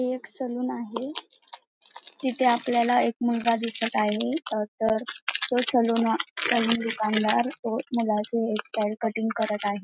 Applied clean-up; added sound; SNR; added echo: none; none; none; none.